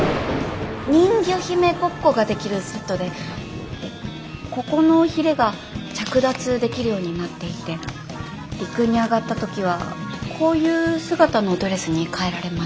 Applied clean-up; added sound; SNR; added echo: none; Thunder; 13 dB; none.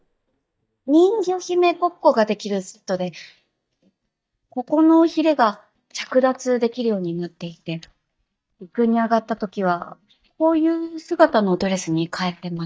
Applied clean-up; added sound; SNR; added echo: neural mask model DeepFilterNet 3.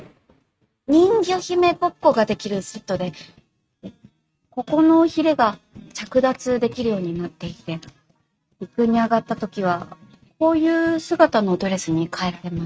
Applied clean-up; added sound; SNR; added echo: neural mask model RNNoise.